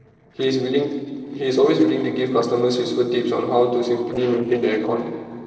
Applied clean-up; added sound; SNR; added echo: neural separator model SepFormer DNS4.